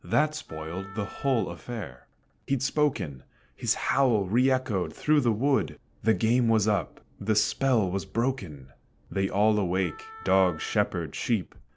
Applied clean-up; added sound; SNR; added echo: none; Wind instrument, woodwind instrument; 19 dB; none.